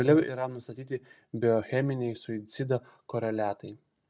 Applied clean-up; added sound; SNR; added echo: none; none; none; none.